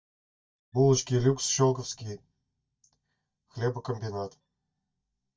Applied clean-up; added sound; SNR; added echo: neural mask model DeepFilterNet 3.